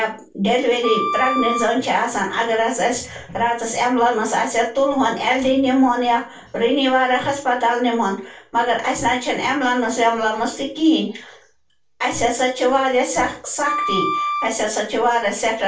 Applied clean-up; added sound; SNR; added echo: none; Wind instrument, woodwind instrument; 5 dB; reverberation time 0.3 s.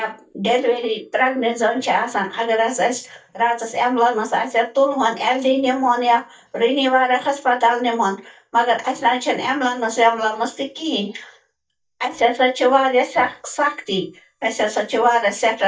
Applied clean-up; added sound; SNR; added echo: neural mask model DeepFilterNet 3.